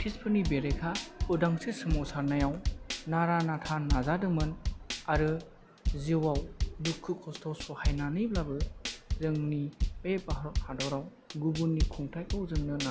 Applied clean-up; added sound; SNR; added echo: none; Drum / Drum kit; 3 dB; none.